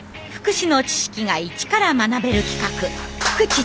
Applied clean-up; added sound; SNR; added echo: none; Traffic noise, roadway noise; 10 dB; none.